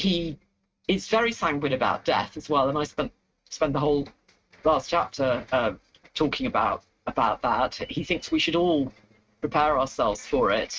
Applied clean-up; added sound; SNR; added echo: neural mask model RNNoise.